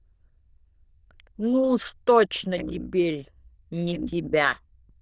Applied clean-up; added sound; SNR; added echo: neural diffusion model UNIVERSE++.